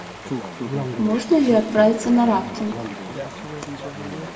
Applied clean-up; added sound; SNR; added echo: none; Chatter / Stream; 9 dB; reverberation time 1.1 s.